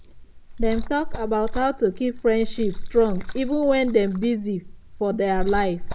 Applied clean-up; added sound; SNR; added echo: none; Liquid; 5 dB; none.